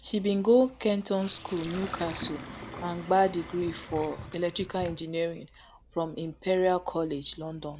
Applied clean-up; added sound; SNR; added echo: none; Sink (filling or washing); 15 dB; none.